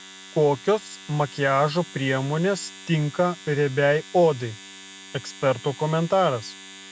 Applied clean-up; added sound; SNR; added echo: none; Domestic sounds, home sounds; 19 dB; none.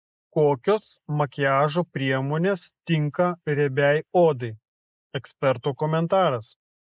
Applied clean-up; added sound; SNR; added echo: neural mask model Resemble Enhance denoiser.